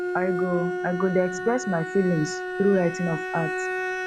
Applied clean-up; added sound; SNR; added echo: none; Bowed string instrument; 4 dB; none.